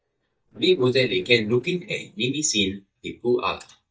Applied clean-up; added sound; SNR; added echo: neural mask model DeepFilterNet 3.